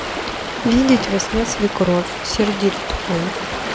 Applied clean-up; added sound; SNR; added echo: none; Stream; 5 dB; none.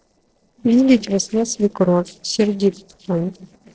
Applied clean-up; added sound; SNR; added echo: neural separator model SepFormer DNS4.